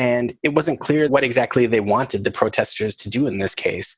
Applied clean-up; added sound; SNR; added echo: none; none; none; none.